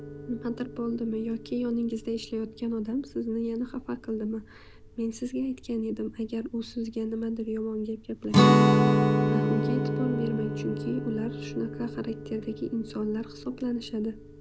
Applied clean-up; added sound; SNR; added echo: none; Guitar; -3 dB; none.